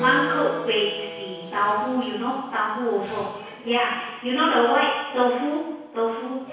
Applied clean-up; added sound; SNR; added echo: none; Keyboard (musical); 14 dB; reverberation time 1.1 s.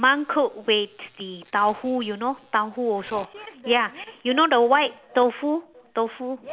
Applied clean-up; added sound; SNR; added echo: none; none; none; none.